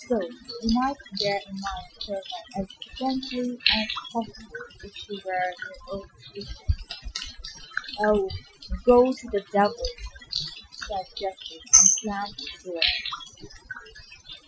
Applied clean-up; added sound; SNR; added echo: classical method Wiener filter.